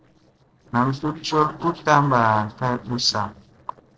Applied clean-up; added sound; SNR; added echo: neural separator model SepFormer DNS4.